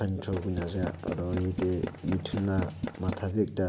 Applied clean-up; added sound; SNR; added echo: none; Tools; 6 dB; none.